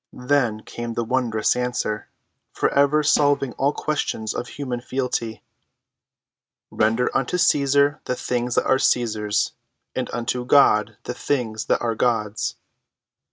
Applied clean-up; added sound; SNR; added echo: neural mask model RNNoise.